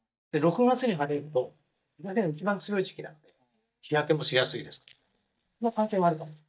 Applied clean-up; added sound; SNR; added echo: neural mask model DeepFilterNet 3.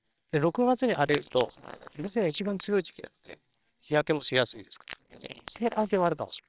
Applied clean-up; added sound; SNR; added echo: neural separator model SepFormer WHAMR!.